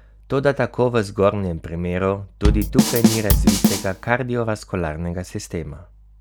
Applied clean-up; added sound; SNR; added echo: none; Drum kit; -3 dB; none.